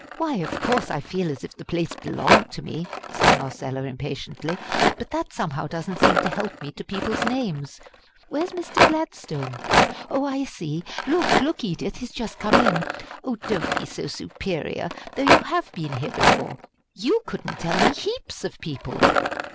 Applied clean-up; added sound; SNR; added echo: none; Rattle; -3 dB; none.